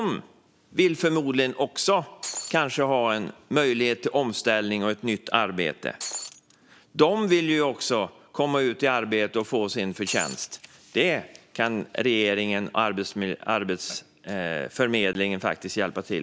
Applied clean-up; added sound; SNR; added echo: none; Shatter; 10 dB; none.